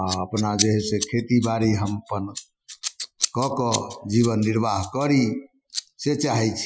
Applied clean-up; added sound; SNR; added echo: classical method Wiener filter.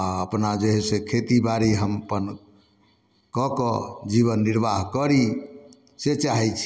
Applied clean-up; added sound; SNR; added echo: none; none; none; none.